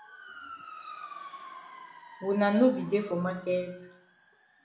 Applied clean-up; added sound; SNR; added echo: none; Motor vehicle (road) / Siren; 16 dB; reverberation time 0.6 s.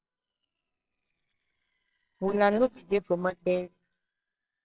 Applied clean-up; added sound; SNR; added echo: neural separator model SepFormer WHAMR!.